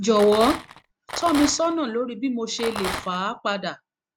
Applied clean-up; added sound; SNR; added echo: none; Rattle; 8 dB; none.